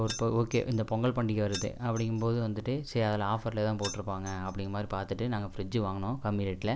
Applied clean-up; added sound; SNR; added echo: none; Keys jangling; 16 dB; none.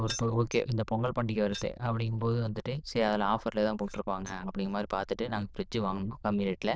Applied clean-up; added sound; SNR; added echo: neural diffusion model UNIVERSE++.